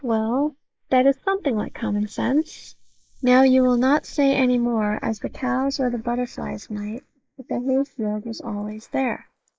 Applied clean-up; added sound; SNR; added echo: neural mask model Resemble Enhance denoiser.